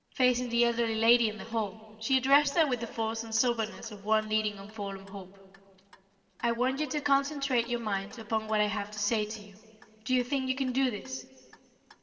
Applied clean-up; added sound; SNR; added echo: neural separator model SepFormer DNS4.